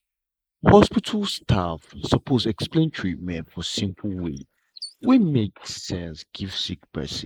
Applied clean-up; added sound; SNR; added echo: neural mask model Resemble Enhance denoiser.